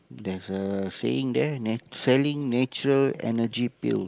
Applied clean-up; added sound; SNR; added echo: neural mask model Resemble Enhance denoiser.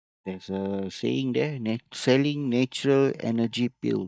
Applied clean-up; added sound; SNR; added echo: neural mask model DeepFilterNet 3.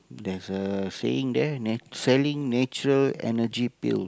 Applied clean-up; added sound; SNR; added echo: none; none; none; none.